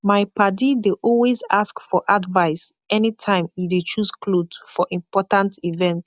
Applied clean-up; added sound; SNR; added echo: none; none; none; none.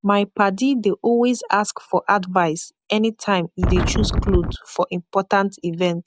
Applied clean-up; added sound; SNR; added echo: none; Wind; -1 dB; none.